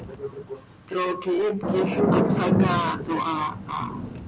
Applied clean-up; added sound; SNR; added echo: none; Thunder / Rain; 0 dB; none.